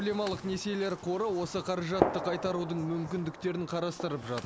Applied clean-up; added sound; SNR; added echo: none; Gunshot, gunfire; 5 dB; none.